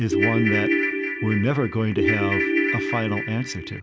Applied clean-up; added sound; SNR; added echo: none; Ringtone / Keyboard (musical); -1 dB; none.